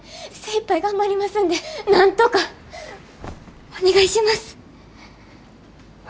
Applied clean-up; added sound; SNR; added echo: none; none; none; none.